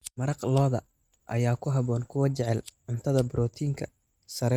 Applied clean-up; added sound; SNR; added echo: neural mask model RNNoise.